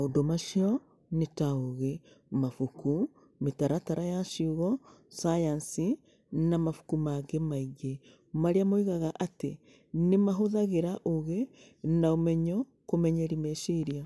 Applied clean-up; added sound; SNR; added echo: none; none; none; none.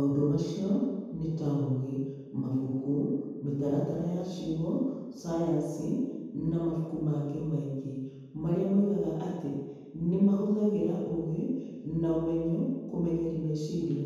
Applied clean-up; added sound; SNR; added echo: none; none; none; reverberation time 1.2 s.